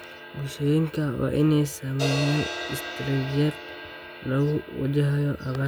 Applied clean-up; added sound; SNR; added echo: none; Crash cymbal; 11 dB; none.